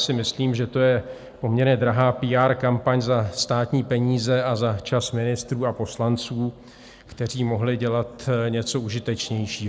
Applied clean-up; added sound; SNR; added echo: none; none; none; none.